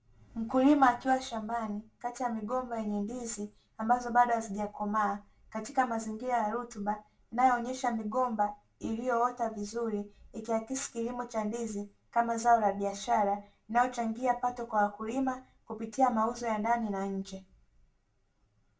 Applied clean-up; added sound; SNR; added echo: none; none; none; reverberation time 0.2 s.